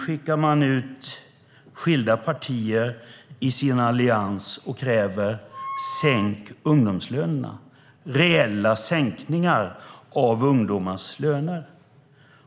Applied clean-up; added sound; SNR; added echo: none; Wind instrument, woodwind instrument; 11 dB; none.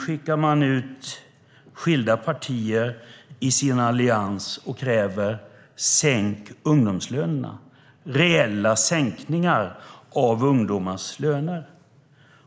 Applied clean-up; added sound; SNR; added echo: neural mask model Resemble Enhance denoiser.